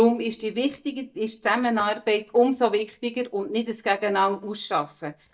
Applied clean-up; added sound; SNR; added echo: neural mask model DeepFilterNet 3.